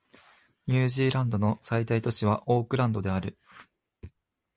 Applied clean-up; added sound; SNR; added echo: none; none; none; none.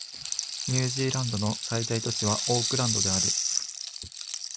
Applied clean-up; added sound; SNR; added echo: none; Rattle (instrument); 0 dB; none.